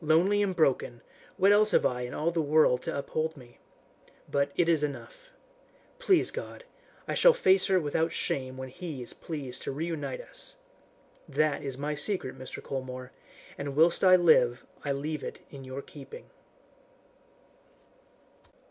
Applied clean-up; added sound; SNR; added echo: none; none; none; none.